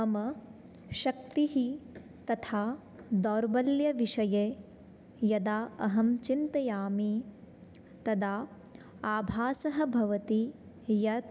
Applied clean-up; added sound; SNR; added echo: none; none; none; none.